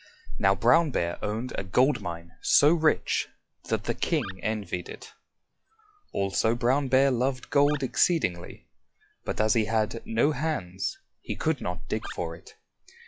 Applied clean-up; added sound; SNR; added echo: classical method log-MMSE.